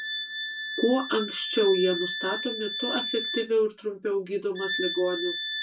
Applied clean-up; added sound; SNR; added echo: none; Wind instrument, woodwind instrument; 5 dB; reverberation time 0.2 s.